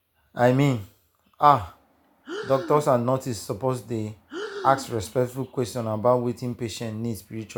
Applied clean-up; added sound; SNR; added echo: none; Breathing; 14 dB; none.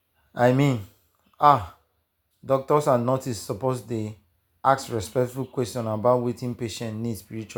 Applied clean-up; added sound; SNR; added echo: none; none; none; none.